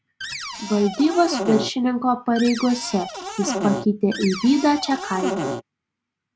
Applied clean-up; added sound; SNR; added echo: none; Cupboard open or close; 7 dB; none.